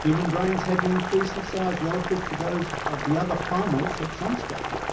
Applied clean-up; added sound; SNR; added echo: none; Boiling; 4 dB; reverberation time 0.5 s.